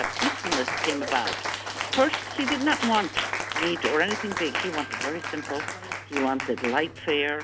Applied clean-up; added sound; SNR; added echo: none; Cheering; 3 dB; none.